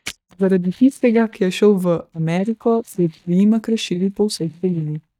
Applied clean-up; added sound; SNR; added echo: neural mask model DeepFilterNet 3.